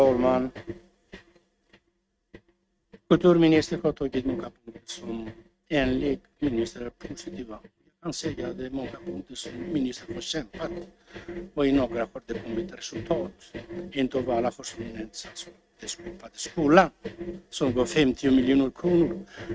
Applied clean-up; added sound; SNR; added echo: neural mask model RNNoise.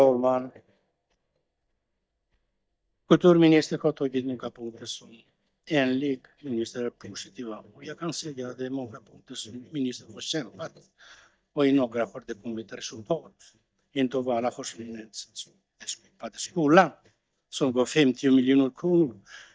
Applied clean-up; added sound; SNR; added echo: neural mask model DeepFilterNet 3.